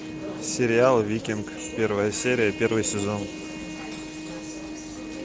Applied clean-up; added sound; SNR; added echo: none; Trumpet; 12 dB; none.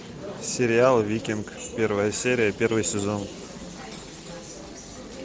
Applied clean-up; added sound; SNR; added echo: none; none; none; none.